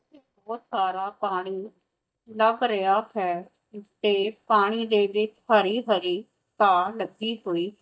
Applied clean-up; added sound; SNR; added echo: neural mask model DeepFilterNet 3.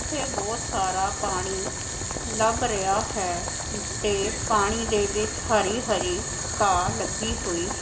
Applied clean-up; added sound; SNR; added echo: none; Boiling; 3 dB; reverberation time 1.3 s.